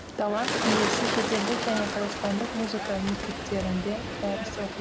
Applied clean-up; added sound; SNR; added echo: none; Bird; 1 dB; none.